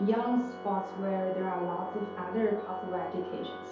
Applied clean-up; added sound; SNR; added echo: none; Organ; 10 dB; reverberation time 0.8 s.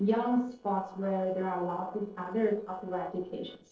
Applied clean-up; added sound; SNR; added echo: neural separator model SepFormer DNS4.